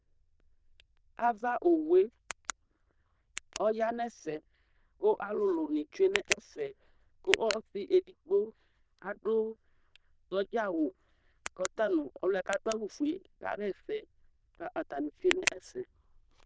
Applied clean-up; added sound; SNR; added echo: neural diffusion model UNIVERSE++.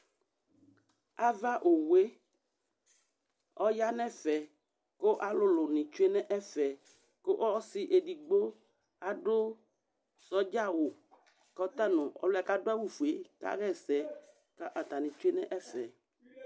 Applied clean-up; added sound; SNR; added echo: none; none; none; none.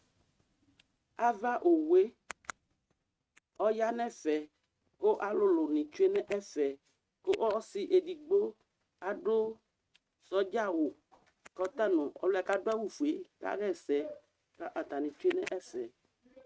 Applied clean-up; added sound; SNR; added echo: neural mask model RNNoise.